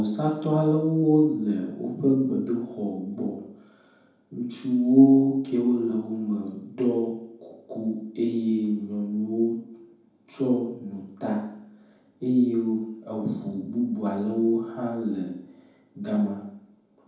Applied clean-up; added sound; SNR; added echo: none; none; none; reverberation time 0.9 s.